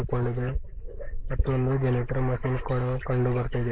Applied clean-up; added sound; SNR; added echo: neural mask model Resemble Enhance denoiser.